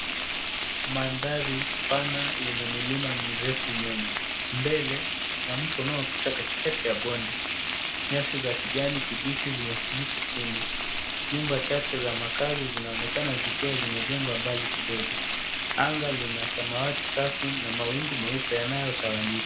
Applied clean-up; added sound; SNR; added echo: none; Frying (food); -2 dB; reverberation time 0.4 s.